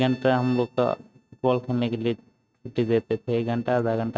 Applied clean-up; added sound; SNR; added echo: neural mask model RNNoise.